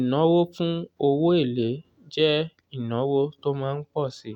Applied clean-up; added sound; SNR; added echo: none; none; none; none.